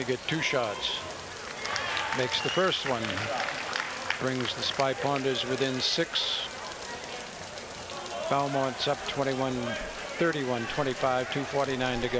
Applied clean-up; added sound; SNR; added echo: none; Rain; 14 dB; none.